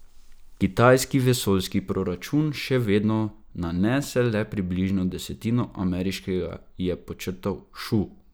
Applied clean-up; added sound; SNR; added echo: none; none; none; none.